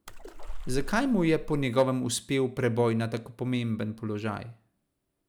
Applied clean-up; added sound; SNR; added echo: none; Splash, splatter; 5 dB; none.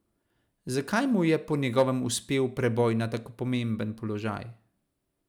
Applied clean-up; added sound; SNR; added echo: none; none; none; none.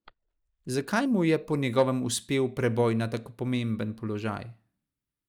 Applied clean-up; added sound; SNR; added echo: neural mask model DeepFilterNet 3.